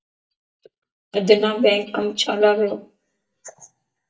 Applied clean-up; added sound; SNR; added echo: neural mask model DeepFilterNet 3.